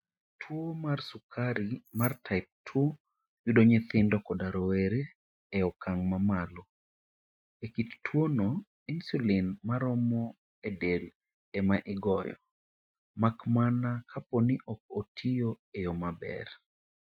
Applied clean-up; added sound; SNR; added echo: classical method Wiener filter.